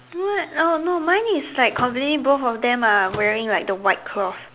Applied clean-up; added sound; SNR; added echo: none; Slam / Microwave oven; 19 dB; none.